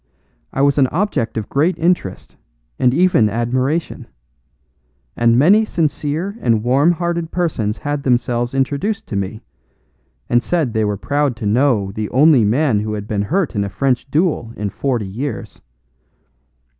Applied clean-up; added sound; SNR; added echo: none; none; none; none.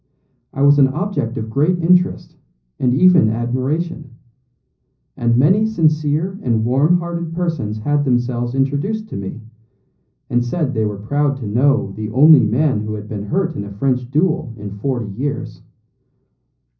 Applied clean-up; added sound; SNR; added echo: none; none; none; reverberation time 0.5 s.